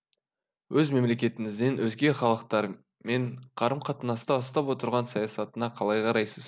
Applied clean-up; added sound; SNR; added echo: none; none; none; none.